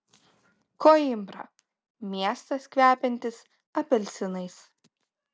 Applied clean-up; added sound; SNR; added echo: none; none; none; none.